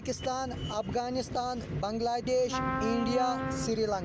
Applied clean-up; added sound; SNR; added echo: none; Trumpet; 4 dB; none.